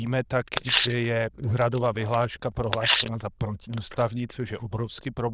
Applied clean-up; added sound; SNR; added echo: neural diffusion model UNIVERSE++.